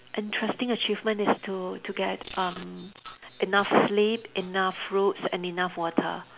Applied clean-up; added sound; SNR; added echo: none; none; none; none.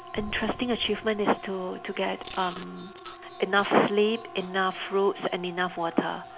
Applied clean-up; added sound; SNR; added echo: none; Siren + Drum; 16 dB; none.